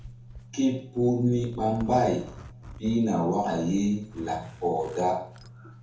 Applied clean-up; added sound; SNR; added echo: none; Zipper (clothing); 17 dB; reverberation time 0.6 s.